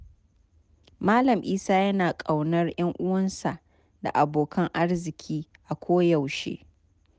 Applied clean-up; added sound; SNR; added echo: none; none; none; none.